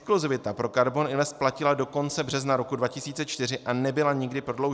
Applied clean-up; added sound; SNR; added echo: none; none; none; none.